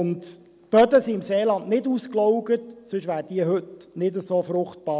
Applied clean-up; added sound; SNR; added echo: none; none; none; none.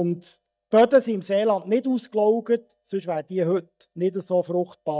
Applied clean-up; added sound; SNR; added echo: neural mask model DeepFilterNet 3.